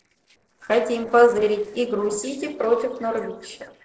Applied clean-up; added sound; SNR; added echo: neural separator model SepFormer DNS4.